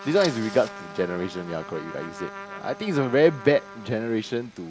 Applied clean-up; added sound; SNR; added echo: none; Trumpet + Idling / Engine starting / Car; 14 dB; none.